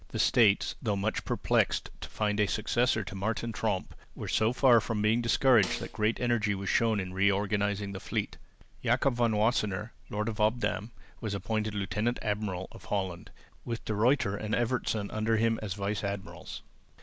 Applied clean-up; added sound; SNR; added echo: none; Snare drum; 14 dB; none.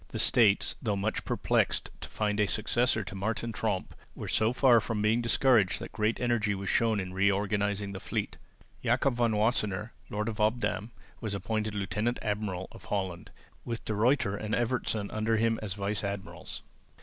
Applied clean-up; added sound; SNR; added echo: none; none; none; none.